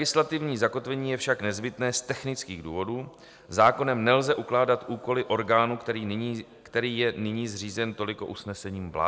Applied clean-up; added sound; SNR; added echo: none; none; none; none.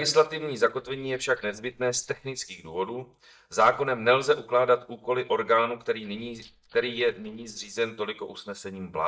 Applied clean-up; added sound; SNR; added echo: neural mask model DeepFilterNet 3.